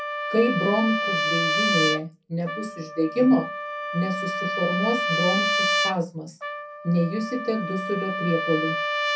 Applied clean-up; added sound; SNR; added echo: none; Trumpet; 1 dB; reverberation time 0.3 s.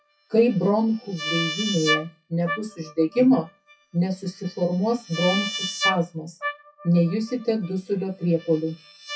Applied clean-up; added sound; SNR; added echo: classical method WPE with log-MMSE.